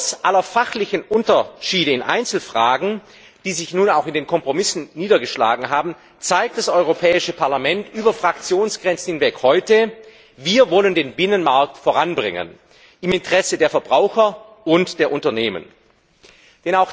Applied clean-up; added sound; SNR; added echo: none; none; none; none.